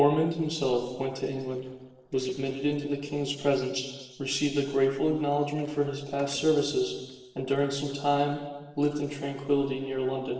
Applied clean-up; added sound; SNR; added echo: neural separator model SepFormer DNS4.